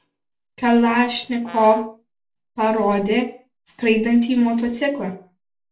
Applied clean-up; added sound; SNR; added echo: none; Brass instrument; 19 dB; reverberation time 0.3 s.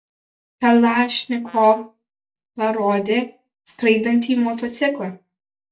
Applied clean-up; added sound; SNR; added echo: neural mask model DeepFilterNet 3.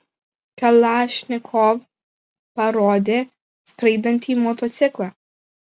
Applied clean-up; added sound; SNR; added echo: none; none; none; none.